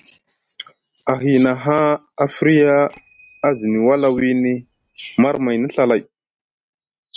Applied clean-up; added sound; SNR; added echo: neural mask model RNNoise.